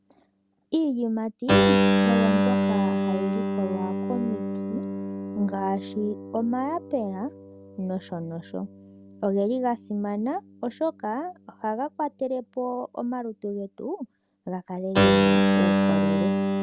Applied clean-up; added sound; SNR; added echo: none; Keyboard (musical); -4 dB; none.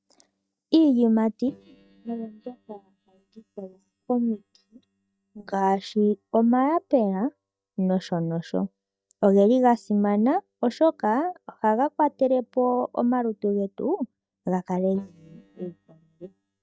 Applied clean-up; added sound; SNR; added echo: neural mask model DeepFilterNet 3.